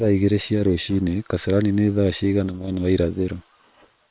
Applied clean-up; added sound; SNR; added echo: neural separator model SepFormer WHAM!.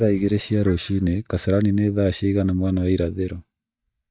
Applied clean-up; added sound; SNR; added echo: neural mask model DeepFilterNet 3.